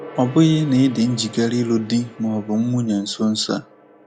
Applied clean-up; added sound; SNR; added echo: none; Gong; 20 dB; none.